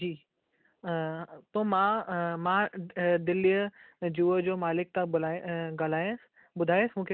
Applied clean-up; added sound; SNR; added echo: none; none; none; none.